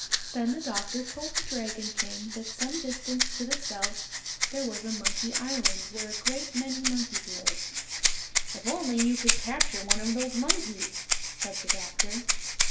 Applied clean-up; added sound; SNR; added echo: none; Rattle (instrument); -4 dB; reverberation time 0.7 s.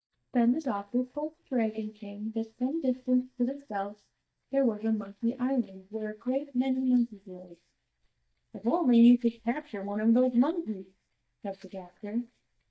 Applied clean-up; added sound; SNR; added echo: neural mask model DeepFilterNet 3.